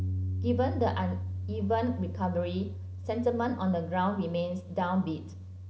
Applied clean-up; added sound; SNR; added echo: none; Bass guitar; 5 dB; none.